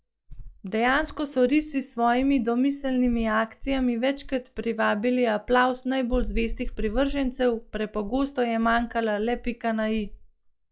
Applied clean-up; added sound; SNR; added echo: classical method log-MMSE.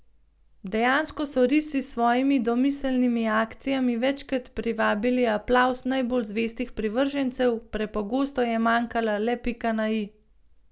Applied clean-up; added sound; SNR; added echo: none; none; none; none.